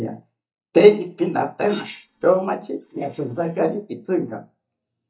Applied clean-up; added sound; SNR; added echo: neural mask model DeepFilterNet 3.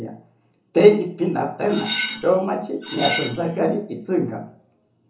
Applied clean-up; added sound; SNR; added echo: none; Cutlery, silverware; 7 dB; reverberation time 0.6 s.